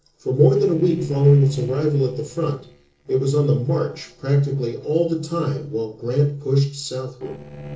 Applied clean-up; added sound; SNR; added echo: neural separator model SepFormer DNS4.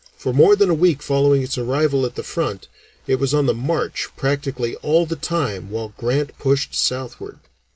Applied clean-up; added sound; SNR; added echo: none; none; none; none.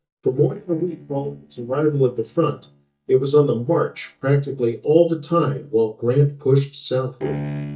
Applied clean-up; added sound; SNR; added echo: neural mask model DeepFilterNet 3.